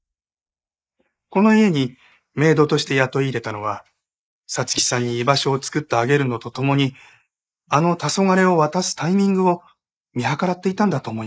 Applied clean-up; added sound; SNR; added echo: neural mask model Resemble Enhance denoiser.